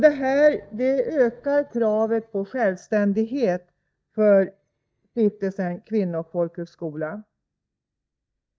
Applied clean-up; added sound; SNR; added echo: neural mask model DeepFilterNet 3.